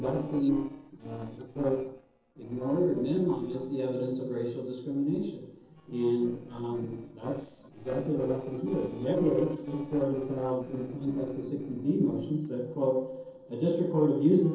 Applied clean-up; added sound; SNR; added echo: neural separator model SepFormer DNS4.